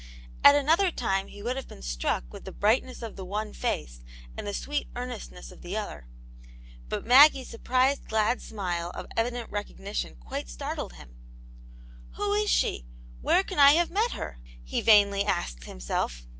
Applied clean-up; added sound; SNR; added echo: none; none; none; none.